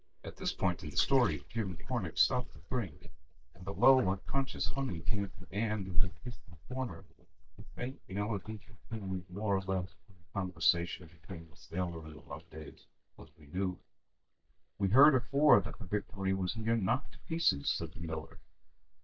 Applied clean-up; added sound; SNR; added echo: neural mask model DeepFilterNet 3.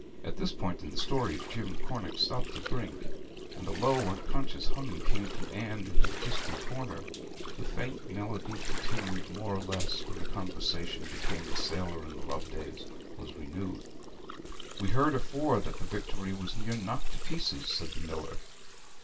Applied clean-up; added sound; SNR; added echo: none; Gurgling; 14 dB; reverberation time 0.1 s.